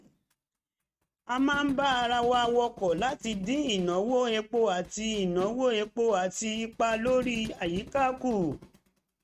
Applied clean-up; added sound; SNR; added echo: neural mask model RNNoise.